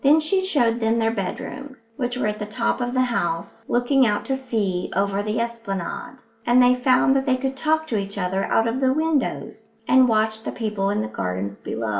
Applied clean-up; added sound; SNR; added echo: none; none; none; none.